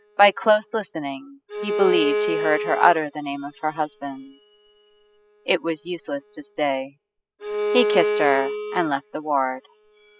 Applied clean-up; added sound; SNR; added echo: classical method spectral subtraction.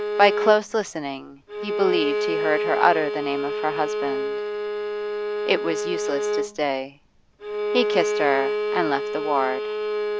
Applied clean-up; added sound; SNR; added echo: none; Bowed string instrument; 1 dB; none.